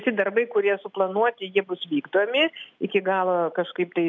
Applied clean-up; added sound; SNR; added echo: none; none; none; none.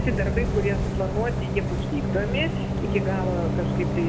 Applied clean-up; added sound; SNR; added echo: none; Bus; -4 dB; reverberation time 0.9 s.